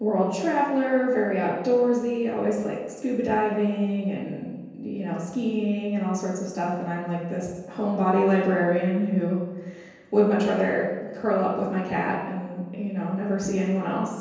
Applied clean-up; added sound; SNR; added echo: none; none; none; reverberation time 1.2 s.